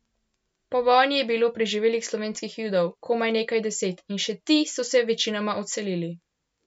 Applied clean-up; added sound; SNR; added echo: none; none; none; none.